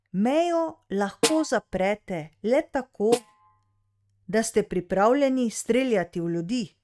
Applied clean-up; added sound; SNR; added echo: neural mask model RNNoise.